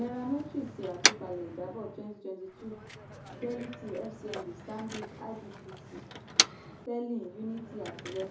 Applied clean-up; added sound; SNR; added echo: none; Motor vehicle (road); -3 dB; reverberation time 0.6 s.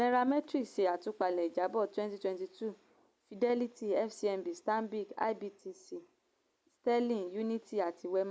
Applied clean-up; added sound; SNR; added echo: none; none; none; none.